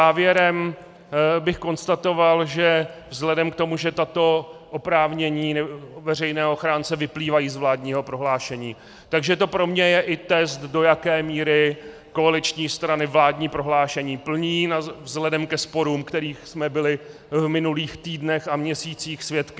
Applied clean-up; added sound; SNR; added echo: none; none; none; none.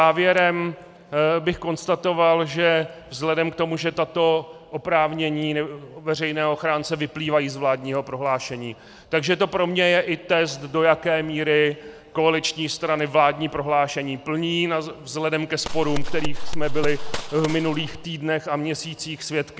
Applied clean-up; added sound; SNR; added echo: none; Gunshot, gunfire; -1 dB; none.